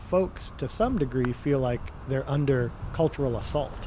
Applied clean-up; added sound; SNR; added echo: none; Insect; 10 dB; none.